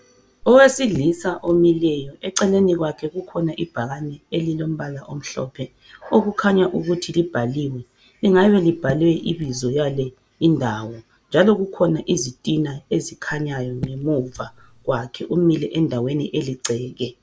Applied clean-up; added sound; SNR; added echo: none; Raindrop / Drip; 16 dB; none.